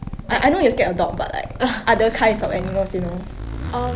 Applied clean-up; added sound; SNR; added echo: none; Zipper (clothing); 10 dB; none.